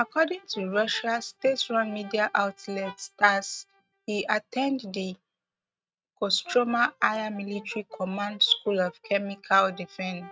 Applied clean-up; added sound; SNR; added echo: neural mask model RNNoise.